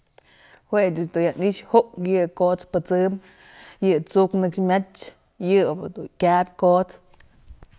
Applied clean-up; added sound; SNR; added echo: none; none; none; none.